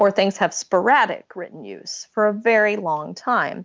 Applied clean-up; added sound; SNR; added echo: none; none; none; none.